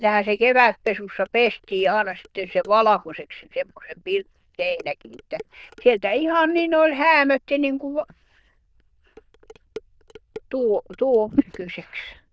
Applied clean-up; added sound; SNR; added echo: neural diffusion model UNIVERSE++.